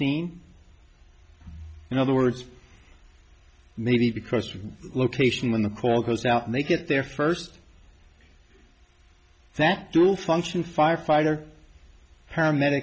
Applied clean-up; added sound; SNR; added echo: none; none; none; none.